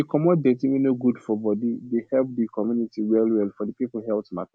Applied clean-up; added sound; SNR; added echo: none; none; none; none.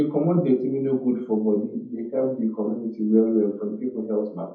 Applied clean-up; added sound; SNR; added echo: none; none; none; reverberation time 0.6 s.